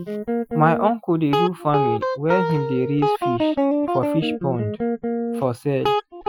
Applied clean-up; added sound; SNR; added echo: classical method Wiener filter.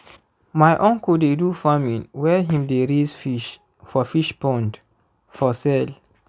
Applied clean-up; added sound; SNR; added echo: none; none; none; none.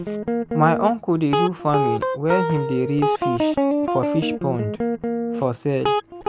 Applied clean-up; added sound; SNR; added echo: none; Guitar; 0 dB; none.